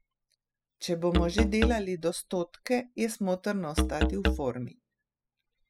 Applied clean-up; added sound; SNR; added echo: classical method spectral subtraction.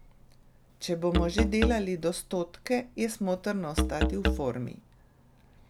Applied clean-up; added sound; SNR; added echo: none; Musical instrument; -1 dB; none.